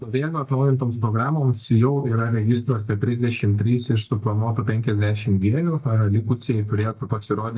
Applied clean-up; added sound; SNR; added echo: neural mask model DeepFilterNet 3.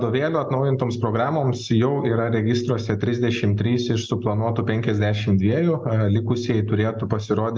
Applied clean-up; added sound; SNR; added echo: none; none; none; none.